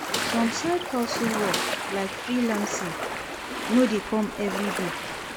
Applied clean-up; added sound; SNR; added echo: none; Snare drum + Ocean; 3 dB; none.